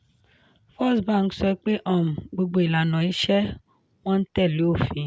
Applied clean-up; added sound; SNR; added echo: none; none; none; none.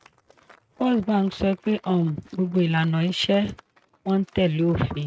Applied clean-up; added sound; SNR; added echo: neural mask model RNNoise.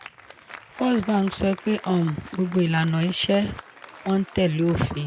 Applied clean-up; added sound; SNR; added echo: none; Applause; 18 dB; none.